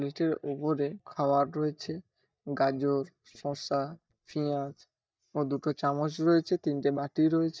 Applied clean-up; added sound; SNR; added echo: neural mask model DeepFilterNet 3.